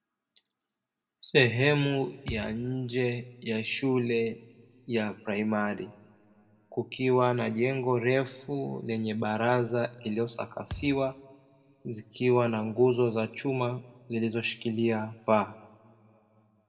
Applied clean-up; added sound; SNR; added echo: none; Thump, thud; 15 dB; reverberation time 0.9 s.